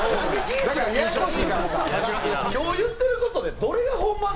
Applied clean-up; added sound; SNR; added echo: none; Crackle; 9 dB; none.